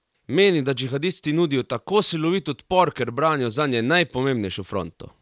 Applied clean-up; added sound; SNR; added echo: none; none; none; none.